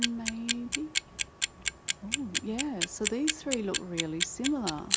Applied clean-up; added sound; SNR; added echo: none; Clock; -1 dB; none.